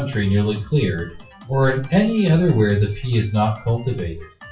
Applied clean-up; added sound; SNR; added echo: classical method WPE with log-MMSE.